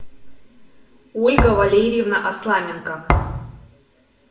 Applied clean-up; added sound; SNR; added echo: none; Thump, thud; 2 dB; reverberation time 0.7 s.